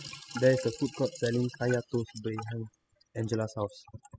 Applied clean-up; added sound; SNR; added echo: classical method spectral subtraction.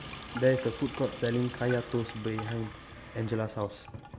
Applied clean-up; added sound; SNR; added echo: none; Sink (filling or washing); 11 dB; none.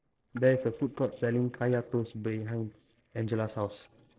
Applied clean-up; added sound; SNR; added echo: neural separator model SepFormer DNS4.